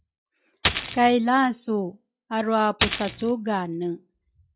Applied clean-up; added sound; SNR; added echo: classical method log-MMSE.